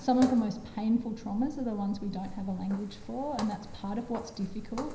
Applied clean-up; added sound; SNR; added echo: none; Walk, footsteps; 15 dB; reverberation time 0.9 s.